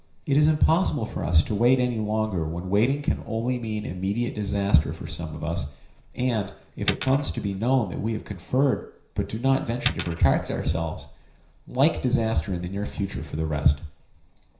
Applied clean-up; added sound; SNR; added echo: none; Coin (dropping); 10 dB; reverberation time 0.5 s.